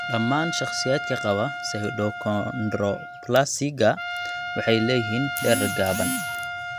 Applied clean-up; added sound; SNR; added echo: none; Trumpet; 7 dB; none.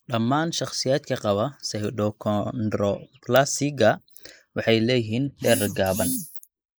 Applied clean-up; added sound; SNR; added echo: neural mask model Resemble Enhance denoiser.